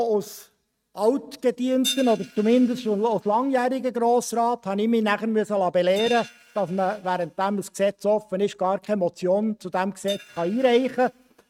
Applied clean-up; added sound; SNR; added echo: neural mask model RNNoise.